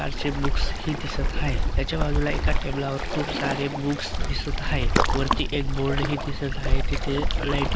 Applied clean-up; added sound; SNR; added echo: none; Waves, surf; -5 dB; none.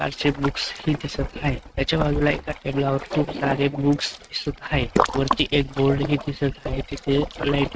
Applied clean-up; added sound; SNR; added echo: neural mask model RNNoise.